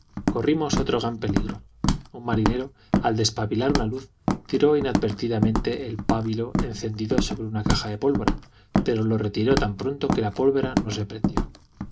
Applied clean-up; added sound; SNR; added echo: none; Walk, footsteps; 2 dB; reverberation time 0.3 s.